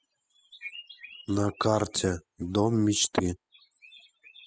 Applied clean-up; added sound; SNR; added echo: classical method spectral subtraction.